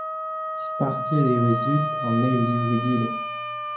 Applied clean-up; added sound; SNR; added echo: none; Wind instrument, woodwind instrument; 3 dB; reverberation time 0.6 s.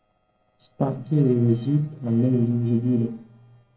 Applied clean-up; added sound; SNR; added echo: neural separator model SepFormer DNS4.